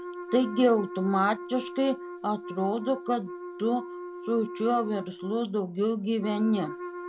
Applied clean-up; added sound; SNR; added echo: none; Wind instrument, woodwind instrument; 11 dB; none.